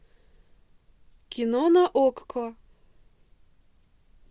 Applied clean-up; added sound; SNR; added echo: none; none; none; none.